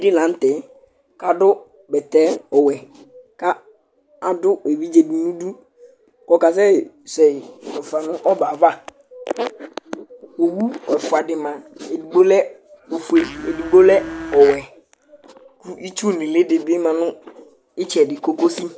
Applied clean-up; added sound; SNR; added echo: none; Domestic sounds, home sounds; 11 dB; none.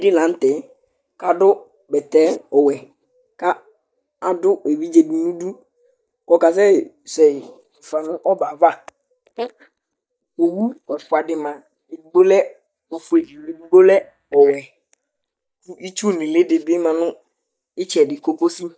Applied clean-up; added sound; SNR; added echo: neural mask model DeepFilterNet 3.